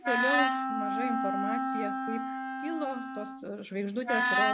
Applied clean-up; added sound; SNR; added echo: none; Wind instrument, woodwind instrument; -4 dB; none.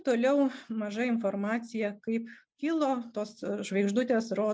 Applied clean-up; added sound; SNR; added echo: none; none; none; none.